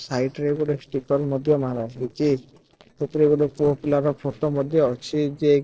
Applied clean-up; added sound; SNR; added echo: neural separator model SepFormer DNS4.